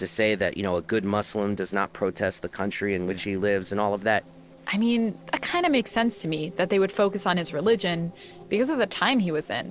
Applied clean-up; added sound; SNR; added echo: neural separator model SepFormer DNS4.